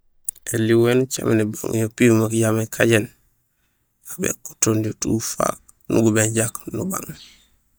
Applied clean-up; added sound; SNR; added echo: neural mask model DeepFilterNet 3.